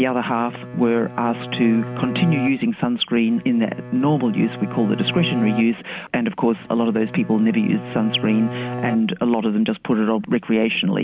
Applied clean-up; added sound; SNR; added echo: none; Bowed string instrument; 12 dB; none.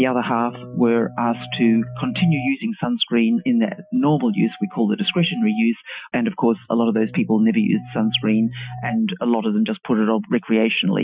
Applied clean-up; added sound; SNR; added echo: classical method Wiener filter.